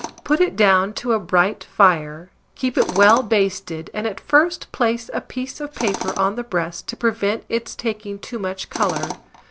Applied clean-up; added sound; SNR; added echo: none; Tools; 14 dB; none.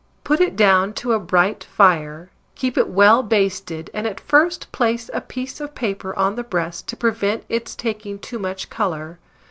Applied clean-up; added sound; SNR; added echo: none; none; none; none.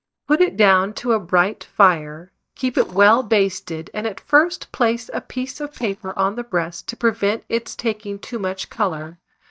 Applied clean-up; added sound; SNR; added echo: neural mask model DeepFilterNet 3.